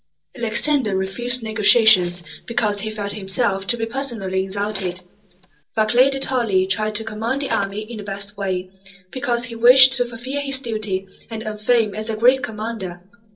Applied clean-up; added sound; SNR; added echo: neural separator model SepFormer DNS4.